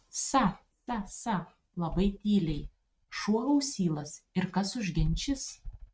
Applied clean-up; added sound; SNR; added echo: neural mask model RNNoise.